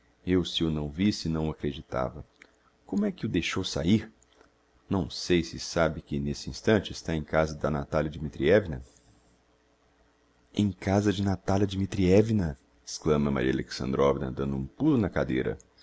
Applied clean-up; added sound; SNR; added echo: none; none; none; none.